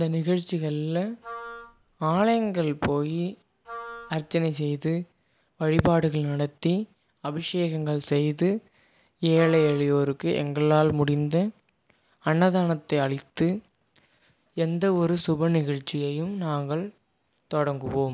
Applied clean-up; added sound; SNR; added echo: none; Wind instrument, woodwind instrument; 16 dB; none.